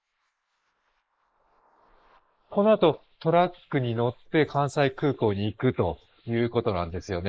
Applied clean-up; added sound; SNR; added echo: neural mask model Resemble Enhance denoiser.